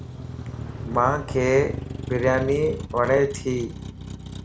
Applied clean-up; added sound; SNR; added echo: none; Motor vehicle (road); 8 dB; reverberation time 0.4 s.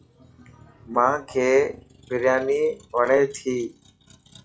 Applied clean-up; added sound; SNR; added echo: classical method WPE with log-MMSE.